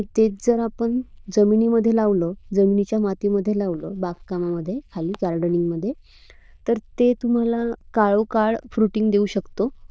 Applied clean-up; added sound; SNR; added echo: neural diffusion model UNIVERSE++.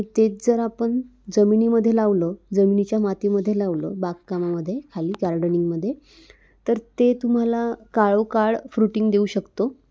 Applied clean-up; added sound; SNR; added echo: none; none; none; none.